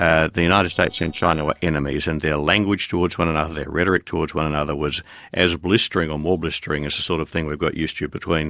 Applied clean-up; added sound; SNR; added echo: neural separator model SepFormer DNS4.